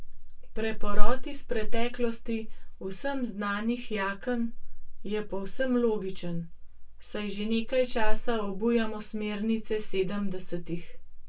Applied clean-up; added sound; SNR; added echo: none; none; none; reverberation time 0.2 s.